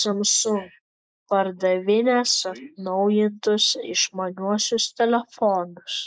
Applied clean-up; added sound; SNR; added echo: neural mask model Resemble Enhance denoiser.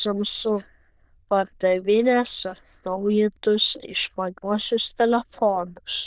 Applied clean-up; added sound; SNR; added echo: neural diffusion model UNIVERSE++.